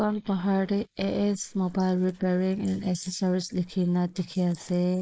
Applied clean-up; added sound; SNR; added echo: neural mask model Resemble Enhance denoiser.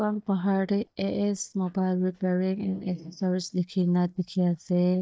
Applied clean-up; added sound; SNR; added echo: neural mask model DeepFilterNet 3.